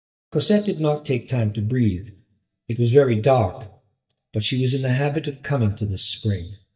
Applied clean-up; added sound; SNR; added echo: neural mask model DeepFilterNet 3.